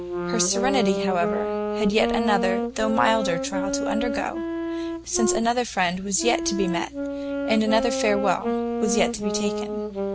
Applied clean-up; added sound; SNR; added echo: none; Wind instrument, woodwind instrument; 2 dB; none.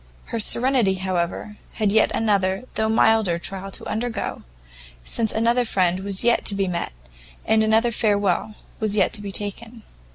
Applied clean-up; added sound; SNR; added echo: none; none; none; none.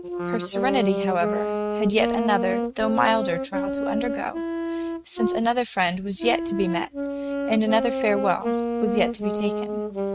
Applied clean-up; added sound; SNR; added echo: neural mask model RNNoise.